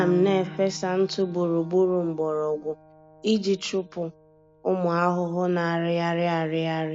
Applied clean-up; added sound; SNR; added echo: none; Piano; 18 dB; none.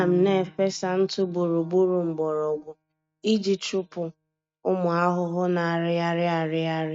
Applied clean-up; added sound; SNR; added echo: neural mask model RNNoise.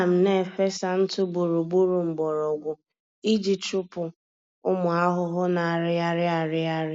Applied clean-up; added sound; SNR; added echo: none; none; none; none.